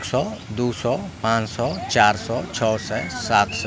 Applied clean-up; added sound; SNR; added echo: none; Bird vocalization, bird call, bird song; 19 dB; none.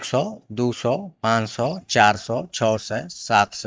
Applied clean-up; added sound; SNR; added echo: neural mask model DeepFilterNet 3.